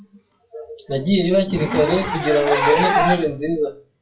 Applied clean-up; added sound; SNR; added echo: classical method WPE with log-MMSE.